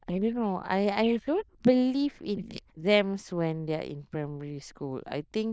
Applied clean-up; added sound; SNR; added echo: neural diffusion model UNIVERSE++.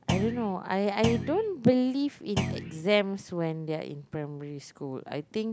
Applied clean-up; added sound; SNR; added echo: none; Thump, thud; 4 dB; none.